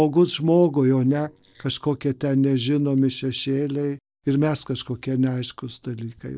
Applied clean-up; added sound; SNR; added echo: neural separator model SepFormer DNS4.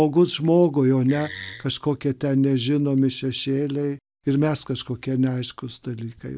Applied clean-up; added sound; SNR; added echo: none; Wood; 14 dB; none.